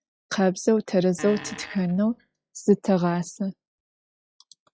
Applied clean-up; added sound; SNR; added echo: classical method log-MMSE.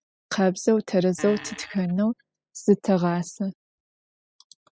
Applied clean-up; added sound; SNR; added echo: classical method spectral subtraction.